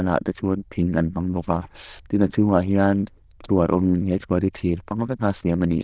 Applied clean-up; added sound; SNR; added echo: neural diffusion model UNIVERSE++.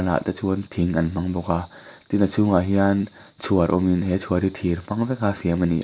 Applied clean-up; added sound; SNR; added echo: none; none; none; none.